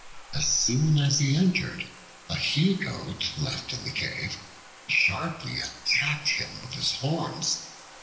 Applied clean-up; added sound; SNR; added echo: none; Bathtub (filling or washing); 16 dB; reverberation time 1.4 s.